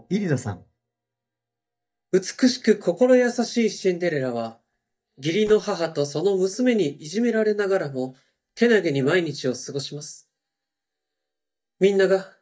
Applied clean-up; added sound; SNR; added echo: neural mask model DeepFilterNet 3.